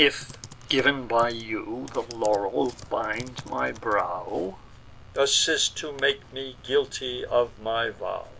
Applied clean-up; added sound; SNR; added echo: none; Computer keyboard; 19 dB; none.